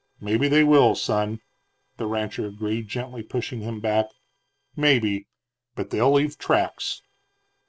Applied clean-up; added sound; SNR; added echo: neural separator model SepFormer DNS4.